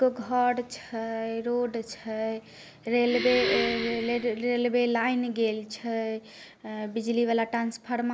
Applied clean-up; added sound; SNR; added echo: none; Breathing; 5 dB; none.